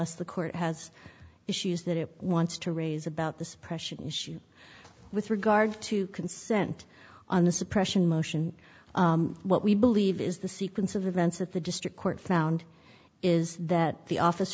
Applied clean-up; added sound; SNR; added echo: none; none; none; none.